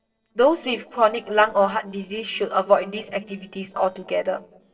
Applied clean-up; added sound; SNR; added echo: neural separator model SepFormer DNS4.